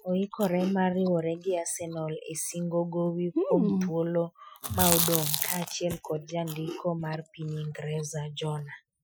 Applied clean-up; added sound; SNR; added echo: classical method Wiener filter.